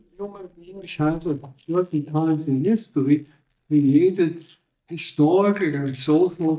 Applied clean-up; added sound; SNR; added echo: neural mask model DeepFilterNet 3.